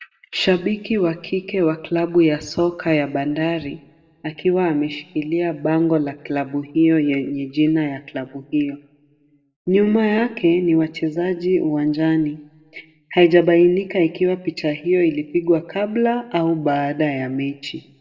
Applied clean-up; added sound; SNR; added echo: none; none; none; reverberation time 1.0 s.